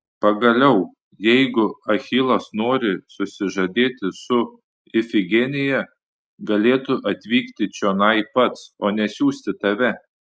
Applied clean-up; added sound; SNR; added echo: none; none; none; none.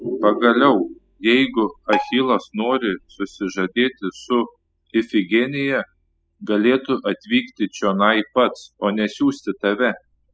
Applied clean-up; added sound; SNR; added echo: classical method spectral subtraction.